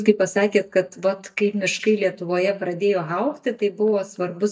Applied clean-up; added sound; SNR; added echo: neural mask model DeepFilterNet 3.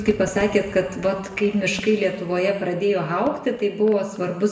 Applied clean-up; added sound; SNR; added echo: none; Crowd / Fireworks; 20 dB; reverberation time 1.0 s.